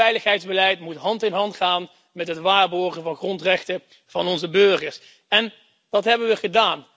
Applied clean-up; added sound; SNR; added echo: none; none; none; none.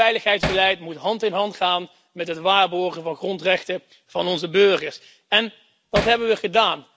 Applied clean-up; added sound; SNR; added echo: none; Hammer; 6 dB; none.